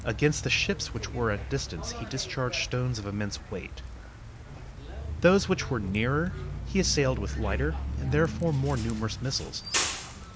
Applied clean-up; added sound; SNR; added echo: none; Bus; 6 dB; none.